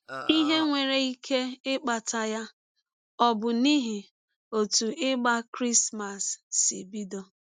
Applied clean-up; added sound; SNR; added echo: none; Burping, eructation; 10 dB; none.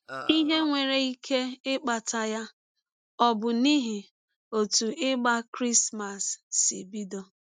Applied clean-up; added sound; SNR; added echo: neural mask model RNNoise.